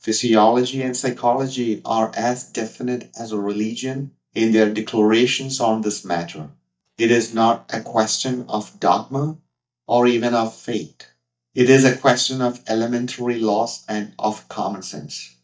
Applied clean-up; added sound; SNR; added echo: neural mask model DeepFilterNet 3.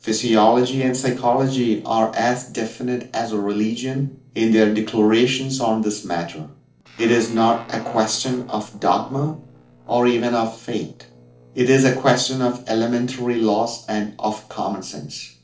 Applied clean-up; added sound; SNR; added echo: neural separator model SepFormer DNS4.